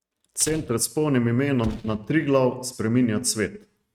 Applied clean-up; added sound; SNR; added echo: neural mask model RNNoise.